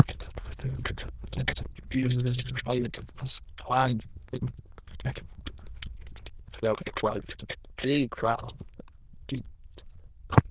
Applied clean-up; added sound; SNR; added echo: neural diffusion model UNIVERSE++.